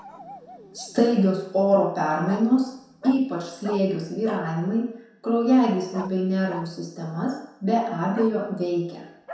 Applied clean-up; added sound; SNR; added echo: none; Bark; 19 dB; reverberation time 0.7 s.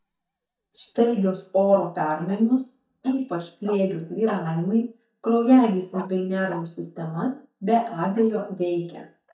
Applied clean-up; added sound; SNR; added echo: neural mask model DeepFilterNet 3.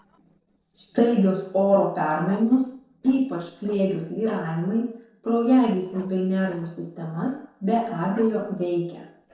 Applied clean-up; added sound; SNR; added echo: neural separator model SepFormer DNS4.